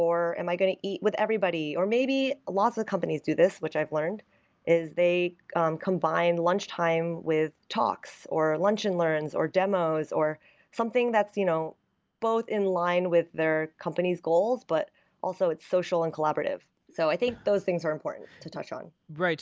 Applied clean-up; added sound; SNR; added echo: none; none; none; none.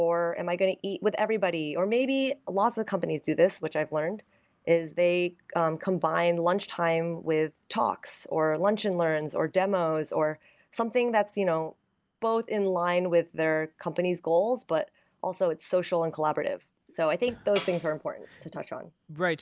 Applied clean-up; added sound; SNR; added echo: none; Tambourine; -2 dB; none.